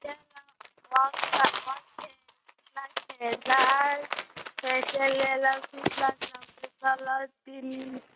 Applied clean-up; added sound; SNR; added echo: neural mask model RNNoise.